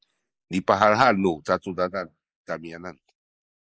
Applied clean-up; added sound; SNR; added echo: neural mask model Resemble Enhance denoiser.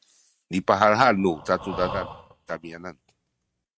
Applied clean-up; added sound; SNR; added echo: neural mask model RNNoise.